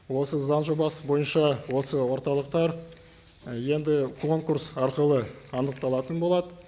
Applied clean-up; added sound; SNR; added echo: none; none; none; none.